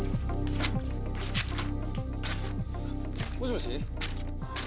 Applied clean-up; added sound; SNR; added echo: none; Scissors; 12 dB; none.